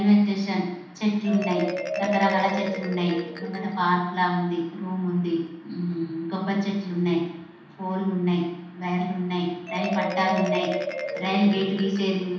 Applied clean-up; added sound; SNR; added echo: none; Marimba, xylophone; 9 dB; reverberation time 0.9 s.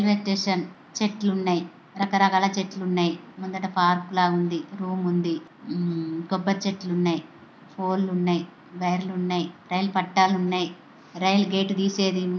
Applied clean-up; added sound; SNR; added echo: none; none; none; none.